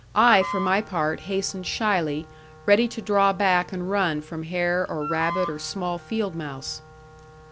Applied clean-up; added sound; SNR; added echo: none; Wind instrument, woodwind instrument; 14 dB; none.